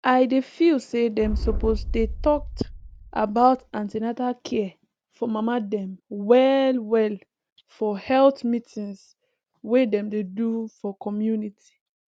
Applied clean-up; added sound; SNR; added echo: none; Boom; 6 dB; none.